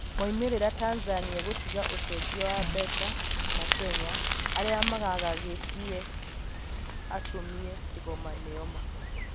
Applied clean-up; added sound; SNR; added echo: none; Bicycle; -2 dB; none.